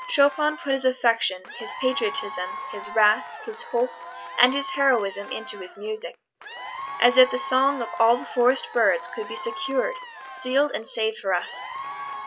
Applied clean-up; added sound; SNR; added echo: none; Applause / Crowd / Cheering; 12 dB; none.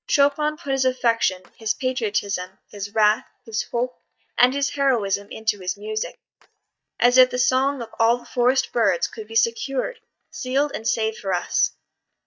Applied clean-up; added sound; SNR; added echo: neural mask model DeepFilterNet 3.